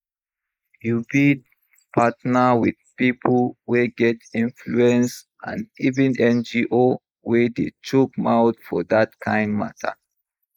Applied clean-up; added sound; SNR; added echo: neural mask model Resemble Enhance denoiser.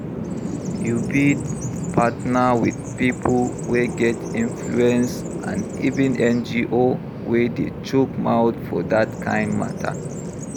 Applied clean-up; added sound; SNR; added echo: none; Bird vocalization, bird call, bird song; 7 dB; none.